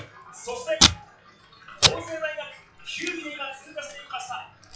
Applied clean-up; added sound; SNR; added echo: classical method WPE with log-MMSE.